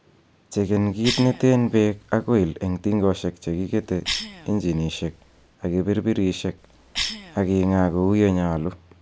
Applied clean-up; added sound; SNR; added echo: none; Cough; 14 dB; none.